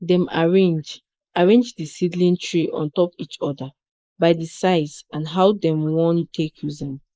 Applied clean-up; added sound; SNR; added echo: neural mask model Resemble Enhance denoiser.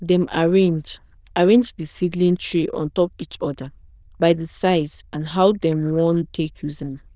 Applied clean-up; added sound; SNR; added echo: neural diffusion model UNIVERSE++.